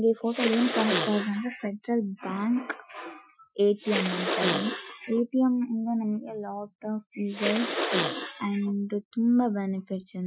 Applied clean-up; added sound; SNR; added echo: classical method Wiener filter.